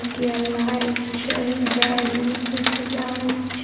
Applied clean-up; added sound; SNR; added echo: none; Rain; 4 dB; reverberation time 2.9 s.